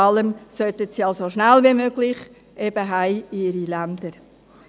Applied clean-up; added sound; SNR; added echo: none; none; none; none.